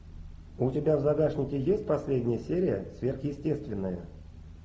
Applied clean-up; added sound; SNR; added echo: none; none; none; none.